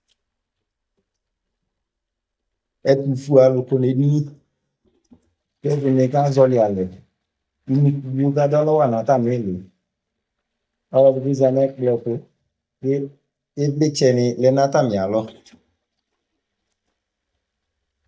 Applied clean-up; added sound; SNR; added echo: neural mask model DeepFilterNet 3.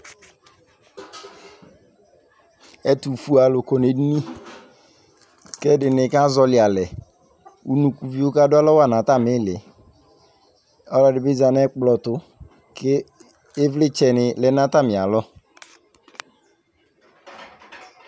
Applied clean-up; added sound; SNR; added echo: none; none; none; none.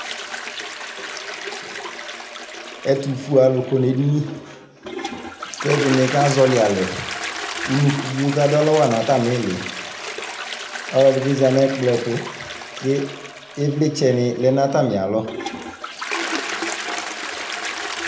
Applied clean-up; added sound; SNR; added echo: none; Toilet flush; 9 dB; reverberation time 0.7 s.